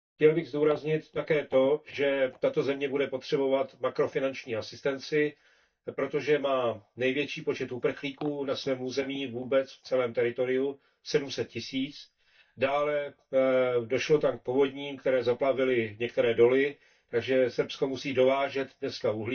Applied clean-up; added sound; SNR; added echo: neural mask model DeepFilterNet 3.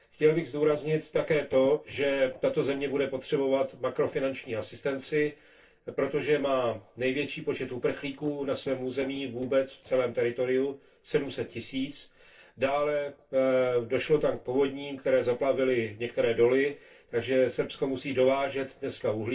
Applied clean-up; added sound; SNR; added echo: neural separator model SepFormer DNS4.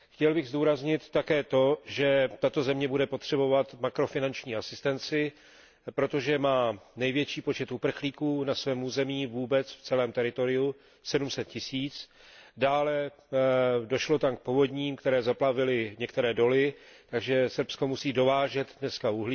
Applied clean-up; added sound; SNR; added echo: none; none; none; none.